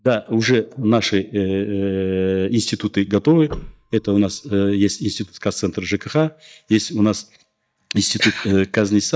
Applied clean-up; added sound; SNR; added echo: neural mask model DeepFilterNet 3.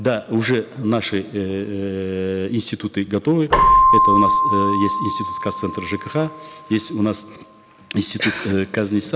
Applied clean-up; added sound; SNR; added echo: none; Keyboard (musical); 0 dB; none.